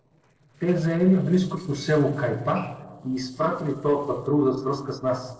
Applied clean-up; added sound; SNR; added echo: neural separator model SepFormer DNS4.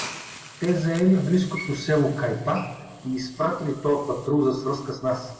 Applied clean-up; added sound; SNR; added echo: none; Hiss; 19 dB; reverberation time 1.6 s.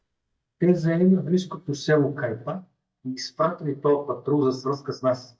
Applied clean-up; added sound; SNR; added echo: neural mask model DeepFilterNet 3.